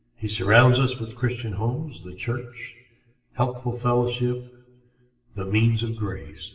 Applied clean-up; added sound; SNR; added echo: none; none; none; reverberation time 0.8 s.